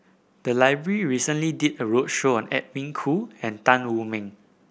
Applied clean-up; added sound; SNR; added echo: none; none; none; none.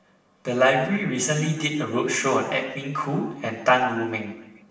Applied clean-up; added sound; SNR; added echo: none; none; none; reverberation time 1.0 s.